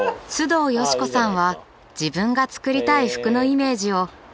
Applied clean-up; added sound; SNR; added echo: none; none; none; none.